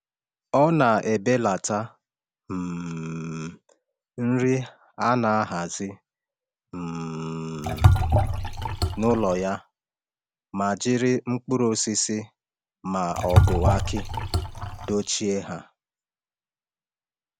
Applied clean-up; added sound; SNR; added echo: none; Liquid; -3 dB; none.